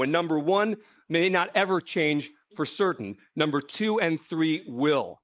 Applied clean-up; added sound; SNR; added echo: neural mask model Resemble Enhance denoiser.